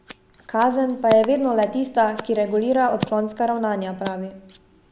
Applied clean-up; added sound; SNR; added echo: none; Scissors; 12 dB; none.